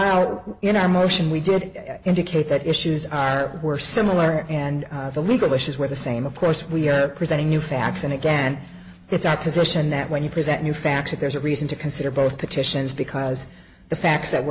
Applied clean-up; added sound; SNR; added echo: none; none; none; none.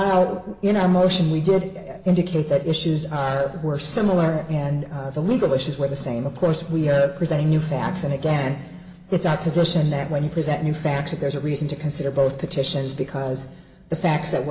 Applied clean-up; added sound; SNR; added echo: none; none; none; reverberation time 1.4 s.